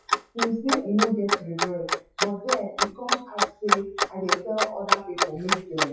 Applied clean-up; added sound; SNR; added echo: classical method WPE with log-MMSE.